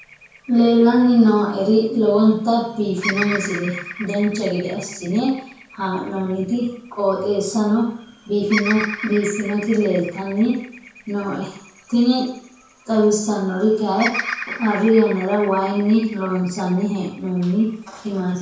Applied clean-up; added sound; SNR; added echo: none; Bird vocalization, bird call, bird song; 14 dB; reverberation time 0.5 s.